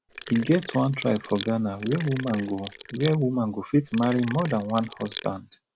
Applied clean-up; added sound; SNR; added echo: none; Sink (filling or washing); 13 dB; none.